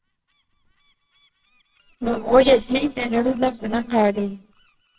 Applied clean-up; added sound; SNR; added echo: neural separator model SepFormer WHAMR!.